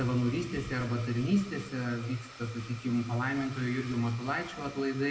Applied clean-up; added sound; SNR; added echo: none; Domestic sounds, home sounds; 15 dB; reverberation time 0.2 s.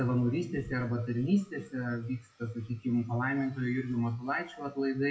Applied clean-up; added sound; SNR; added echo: classical method WPE with log-MMSE.